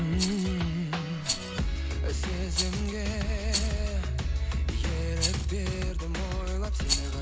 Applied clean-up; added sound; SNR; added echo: none; Engine + Rattle; 2 dB; none.